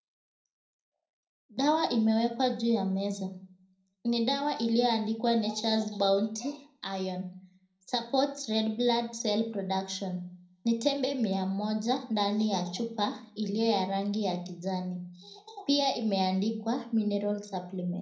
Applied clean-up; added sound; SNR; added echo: none; none; none; reverberation time 0.6 s.